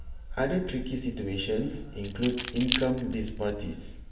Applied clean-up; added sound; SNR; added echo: none; Keys jangling; 4 dB; reverberation time 0.9 s.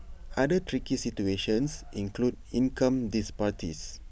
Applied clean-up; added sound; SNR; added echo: none; none; none; none.